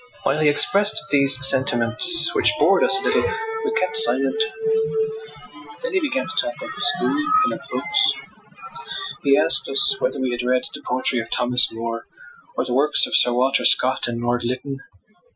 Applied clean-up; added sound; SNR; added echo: classical method Wiener filter.